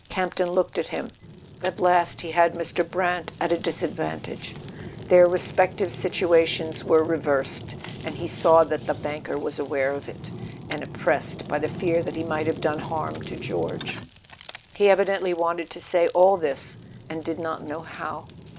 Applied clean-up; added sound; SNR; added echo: none; Fire; 14 dB; none.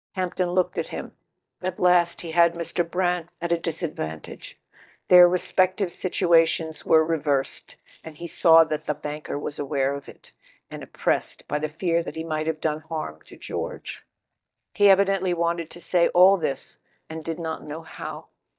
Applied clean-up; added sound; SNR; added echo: neural mask model DeepFilterNet 3.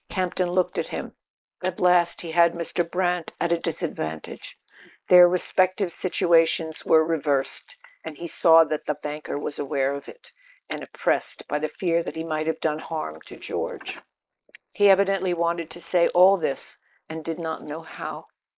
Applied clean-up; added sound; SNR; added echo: neural mask model Resemble Enhance denoiser.